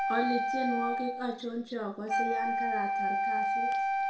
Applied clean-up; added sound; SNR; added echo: none; Wind instrument, woodwind instrument; -5 dB; reverberation time 0.5 s.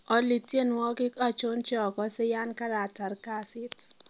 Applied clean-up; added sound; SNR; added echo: none; none; none; none.